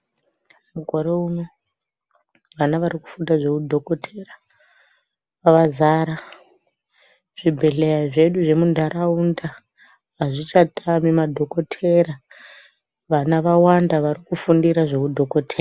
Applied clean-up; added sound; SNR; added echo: none; none; none; none.